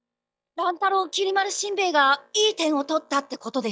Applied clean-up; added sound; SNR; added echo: neural mask model DeepFilterNet 3.